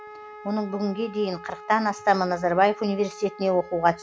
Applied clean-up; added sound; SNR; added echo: none; Wind instrument, woodwind instrument; 18 dB; none.